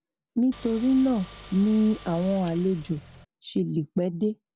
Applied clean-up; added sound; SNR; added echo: none; Car; 19 dB; none.